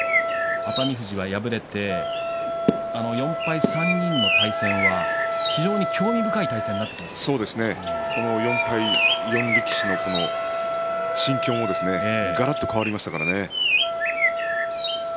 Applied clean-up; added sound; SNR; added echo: none; Wind instrument, woodwind instrument + Bird; -2 dB; none.